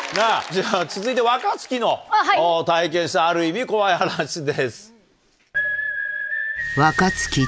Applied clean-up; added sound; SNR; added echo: none; none; none; none.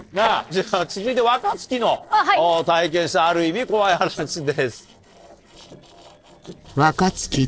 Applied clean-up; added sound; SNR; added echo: neural separator model SepFormer DNS4.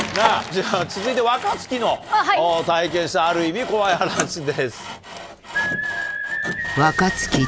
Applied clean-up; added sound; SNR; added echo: none; Sawing; 10 dB; none.